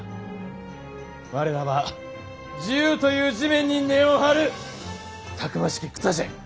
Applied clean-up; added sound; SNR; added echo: none; none; none; none.